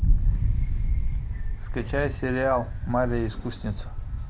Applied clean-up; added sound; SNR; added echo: none; Wind; -5 dB; none.